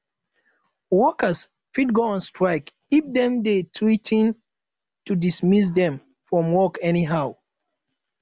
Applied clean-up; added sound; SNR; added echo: none; none; none; none.